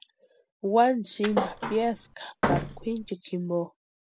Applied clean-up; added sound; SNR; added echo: none; Thump, thud; 2 dB; none.